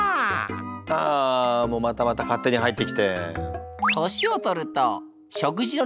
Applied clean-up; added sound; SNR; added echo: none; Bell; 16 dB; none.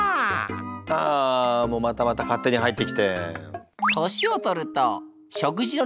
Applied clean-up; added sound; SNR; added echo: none; none; none; none.